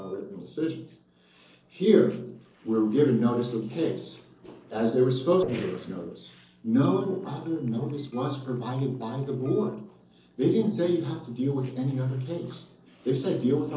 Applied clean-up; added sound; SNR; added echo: neural separator model SepFormer DNS4.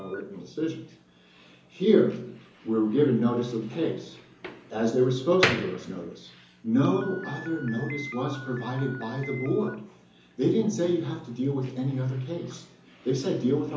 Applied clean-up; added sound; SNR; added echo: none; Slam; 12 dB; reverberation time 0.7 s.